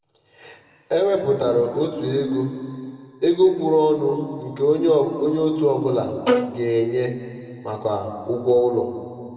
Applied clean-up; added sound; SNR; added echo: none; Bowed string instrument; 1 dB; reverberation time 2.3 s.